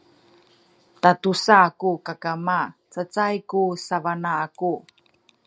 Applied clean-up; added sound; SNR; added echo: none; none; none; none.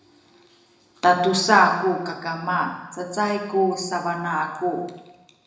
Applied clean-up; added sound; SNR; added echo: none; none; none; reverberation time 0.9 s.